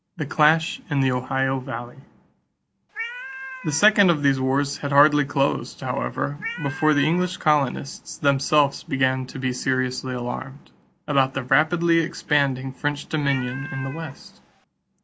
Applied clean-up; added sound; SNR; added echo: none; Cat; 12 dB; none.